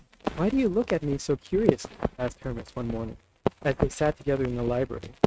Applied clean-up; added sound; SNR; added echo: neural mask model RNNoise.